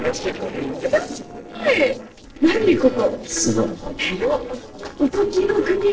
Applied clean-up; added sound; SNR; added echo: neural separator model SepFormer DNS4.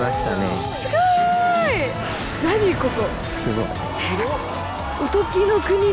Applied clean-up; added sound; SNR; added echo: none; none; none; none.